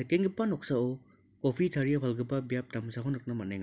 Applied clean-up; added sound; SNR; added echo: none; none; none; none.